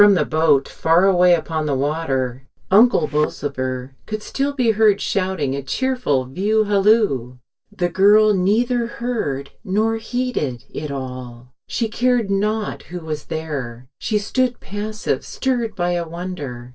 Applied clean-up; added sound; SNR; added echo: neural separator model SepFormer DNS4.